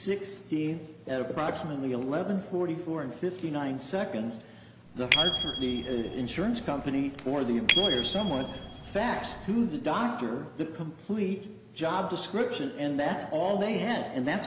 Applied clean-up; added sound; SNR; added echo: none; Bicycle bell; 1 dB; none.